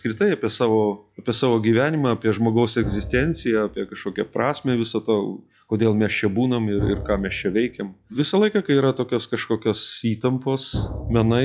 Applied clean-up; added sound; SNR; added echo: classical method log-MMSE.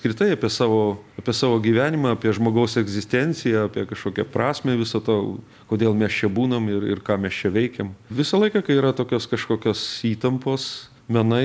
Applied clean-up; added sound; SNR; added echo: none; none; none; none.